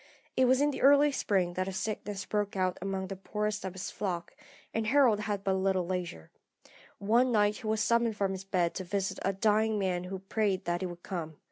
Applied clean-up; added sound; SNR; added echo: none; none; none; none.